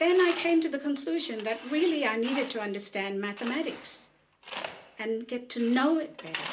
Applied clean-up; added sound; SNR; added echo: none; Tools; 14 dB; reverberation time 0.2 s.